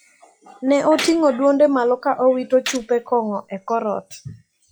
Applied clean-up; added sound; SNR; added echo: classical method log-MMSE.